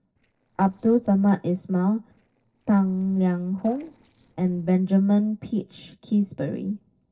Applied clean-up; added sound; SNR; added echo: neural separator model SepFormer DNS4.